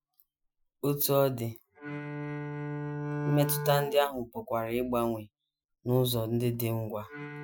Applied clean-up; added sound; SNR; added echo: classical method Wiener filter.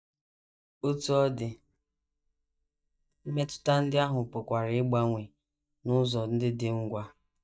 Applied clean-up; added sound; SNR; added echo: neural mask model DeepFilterNet 3.